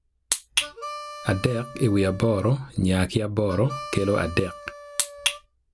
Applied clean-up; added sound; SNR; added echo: none; Harmonica; 15 dB; none.